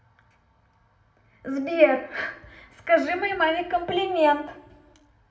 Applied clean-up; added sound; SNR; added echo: none; none; none; reverberation time 0.8 s.